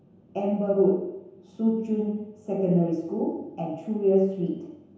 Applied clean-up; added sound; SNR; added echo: none; none; none; reverberation time 0.9 s.